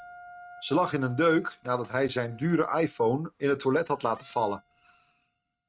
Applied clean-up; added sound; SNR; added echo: neural mask model RNNoise.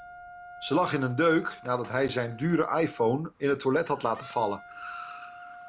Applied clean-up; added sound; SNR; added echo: none; Wind instrument, woodwind instrument + Car; 17 dB; none.